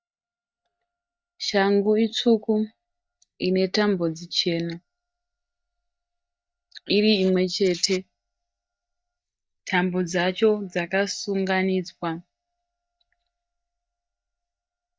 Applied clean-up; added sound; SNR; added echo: neural mask model DeepFilterNet 3.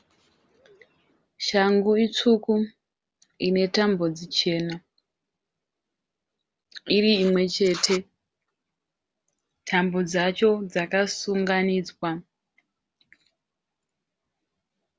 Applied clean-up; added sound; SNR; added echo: none; none; none; none.